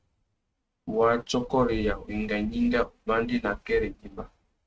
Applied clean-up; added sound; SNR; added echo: neural mask model RNNoise.